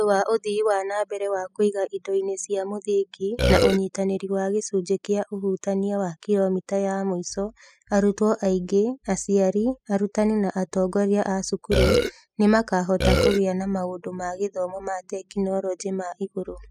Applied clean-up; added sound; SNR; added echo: classical method spectral subtraction.